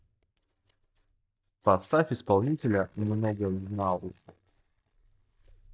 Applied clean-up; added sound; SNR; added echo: neural mask model DeepFilterNet 3.